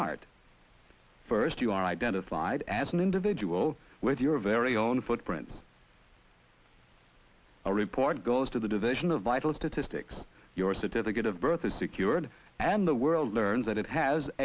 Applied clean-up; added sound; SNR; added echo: none; none; none; none.